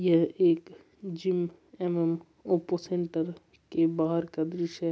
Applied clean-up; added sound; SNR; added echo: none; none; none; none.